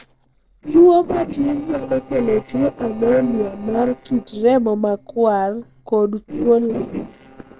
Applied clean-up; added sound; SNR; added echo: neural separator model SepFormer DNS4.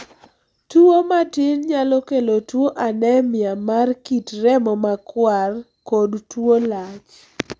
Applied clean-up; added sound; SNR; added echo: none; none; none; none.